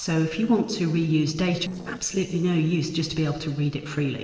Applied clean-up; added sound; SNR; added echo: neural separator model SepFormer DNS4.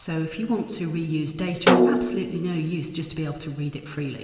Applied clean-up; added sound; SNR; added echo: none; Snare drum; -4 dB; reverberation time 2.9 s.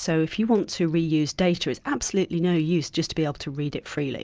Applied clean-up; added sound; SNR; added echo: none; none; none; none.